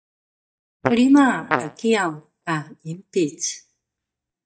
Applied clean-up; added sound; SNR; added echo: neural mask model DeepFilterNet 3.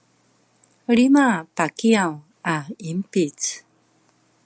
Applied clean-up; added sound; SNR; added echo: none; none; none; none.